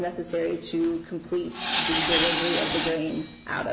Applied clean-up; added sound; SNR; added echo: none; Tools; -4 dB; none.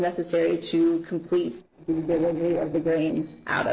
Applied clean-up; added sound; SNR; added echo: neural separator model SepFormer DNS4.